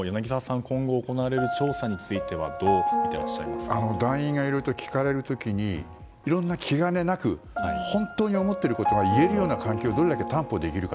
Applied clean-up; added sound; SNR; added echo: none; Piano; 5 dB; none.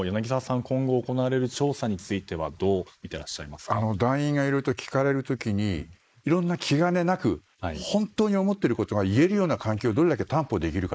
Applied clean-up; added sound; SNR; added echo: neural mask model Resemble Enhance denoiser.